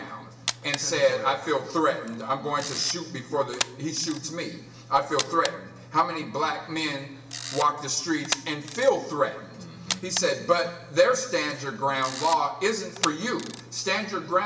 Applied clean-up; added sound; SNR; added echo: none; Camera; 12 dB; reverberation time 1.3 s.